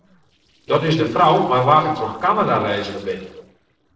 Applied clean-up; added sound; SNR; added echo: neural separator model SepFormer DNS4.